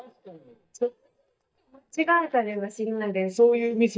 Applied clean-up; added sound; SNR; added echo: neural mask model DeepFilterNet 3.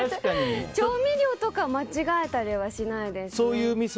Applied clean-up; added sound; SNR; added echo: none; none; none; none.